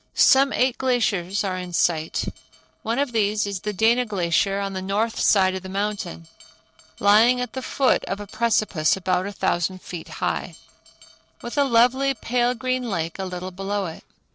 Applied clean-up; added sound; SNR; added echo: neural separator model SepFormer DNS4.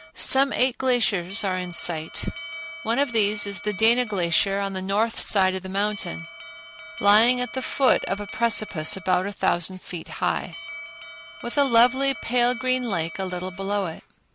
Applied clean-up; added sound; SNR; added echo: none; Alarm; 15 dB; none.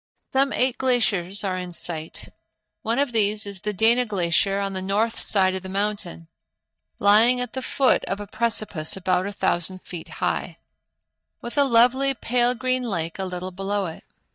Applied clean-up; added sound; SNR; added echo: neural mask model DeepFilterNet 3.